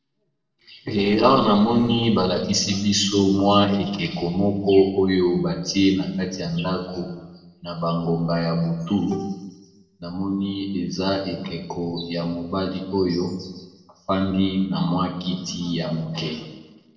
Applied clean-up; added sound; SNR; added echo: neural separator model SepFormer DNS4.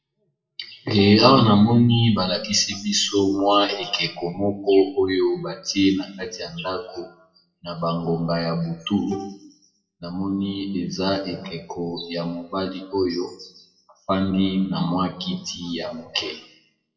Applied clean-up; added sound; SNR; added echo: classical method WPE with log-MMSE.